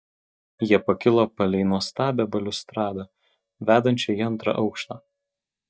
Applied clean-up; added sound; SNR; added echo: neural mask model DeepFilterNet 3.